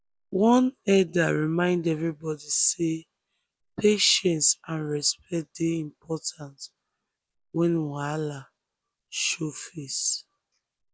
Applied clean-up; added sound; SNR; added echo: none; none; none; none.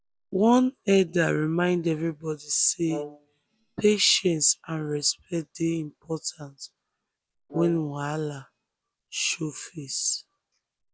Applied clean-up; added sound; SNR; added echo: none; Brass instrument; 13 dB; none.